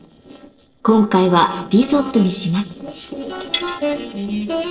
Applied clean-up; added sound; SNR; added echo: neural separator model SepFormer DNS4.